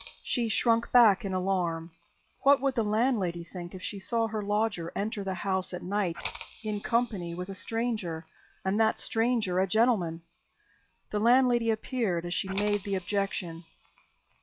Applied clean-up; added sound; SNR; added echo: classical method log-MMSE.